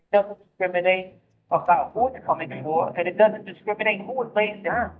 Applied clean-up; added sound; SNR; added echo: neural mask model DeepFilterNet 3.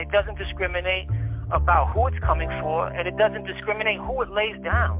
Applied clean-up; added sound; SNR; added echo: none; none; none; none.